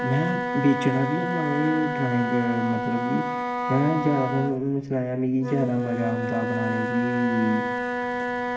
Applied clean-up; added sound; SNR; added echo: none; Wind instrument, woodwind instrument; 3 dB; reverberation time 0.7 s.